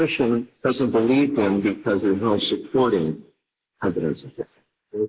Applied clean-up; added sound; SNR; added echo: neural mask model Resemble Enhance denoiser.